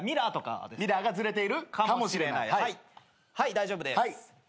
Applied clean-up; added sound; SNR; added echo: none; none; none; none.